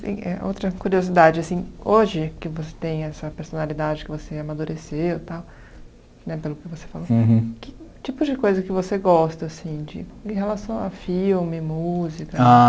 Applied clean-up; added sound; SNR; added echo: none; none; none; none.